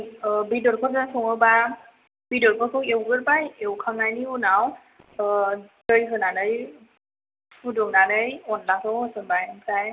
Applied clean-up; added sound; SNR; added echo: none; none; none; none.